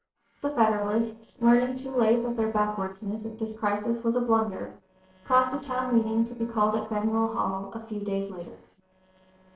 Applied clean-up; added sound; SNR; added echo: neural separator model SepFormer DNS4.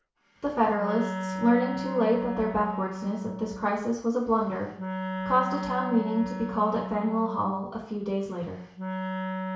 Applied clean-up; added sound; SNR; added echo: none; Wind instrument, woodwind instrument; 7 dB; reverberation time 0.6 s.